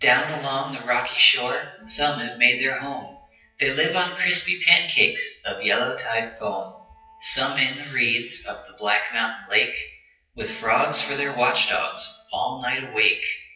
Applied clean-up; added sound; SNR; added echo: classical method WPE with log-MMSE.